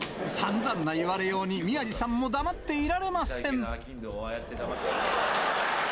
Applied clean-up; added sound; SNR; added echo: none; none; none; none.